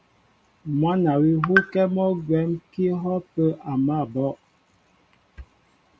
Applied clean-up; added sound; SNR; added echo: none; none; none; none.